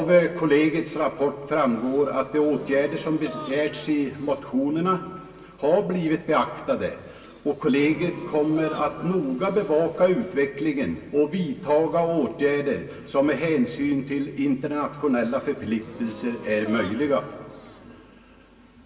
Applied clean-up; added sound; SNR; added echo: none; Gasp; 18 dB; reverberation time 1.7 s.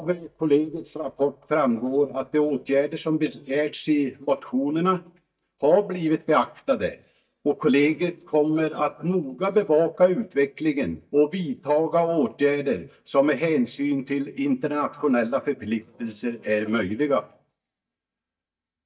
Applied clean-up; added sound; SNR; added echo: neural mask model DeepFilterNet 3.